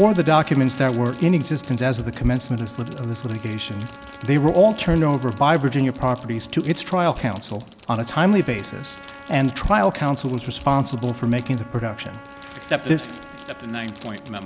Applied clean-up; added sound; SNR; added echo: none; Fireworks + Trumpet; 20 dB; none.